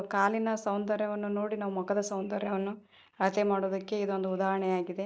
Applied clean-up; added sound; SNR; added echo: none; none; none; none.